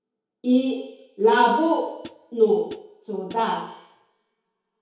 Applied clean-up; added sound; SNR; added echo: none; Hi-hat; 19 dB; reverberation time 2.0 s.